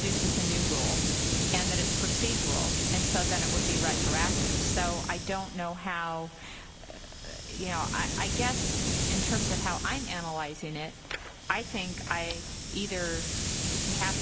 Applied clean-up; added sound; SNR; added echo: none; Hiss; -4 dB; none.